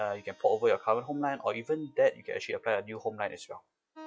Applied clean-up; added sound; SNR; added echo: classical method log-MMSE.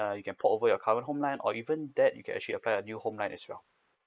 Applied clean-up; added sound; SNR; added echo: neural mask model Resemble Enhance denoiser.